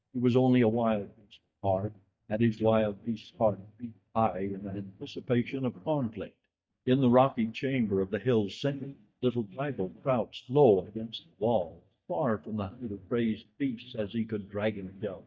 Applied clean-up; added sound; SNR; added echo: neural mask model DeepFilterNet 3.